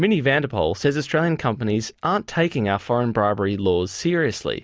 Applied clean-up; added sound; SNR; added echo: none; none; none; none.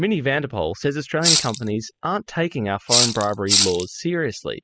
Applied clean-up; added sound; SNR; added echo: classical method spectral subtraction.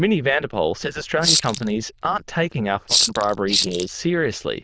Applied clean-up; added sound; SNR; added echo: neural diffusion model UNIVERSE++.